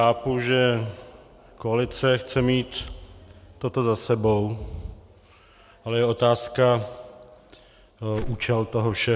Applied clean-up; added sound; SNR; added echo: none; Whoosh, swoosh, swish; 11 dB; none.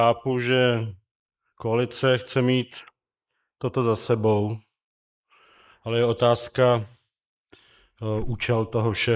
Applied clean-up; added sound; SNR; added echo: neural mask model Resemble Enhance denoiser.